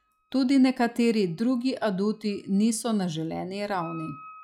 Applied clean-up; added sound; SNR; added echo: classical method log-MMSE.